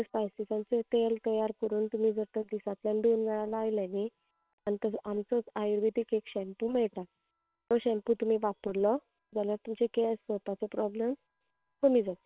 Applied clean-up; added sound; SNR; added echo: neural separator model SepFormer WHAM!.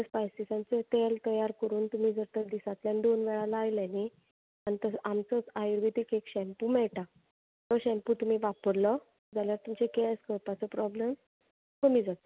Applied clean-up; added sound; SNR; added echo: none; none; none; none.